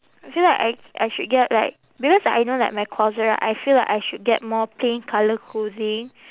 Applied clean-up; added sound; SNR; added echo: none; none; none; none.